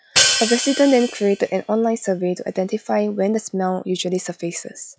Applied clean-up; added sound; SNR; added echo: classical method log-MMSE.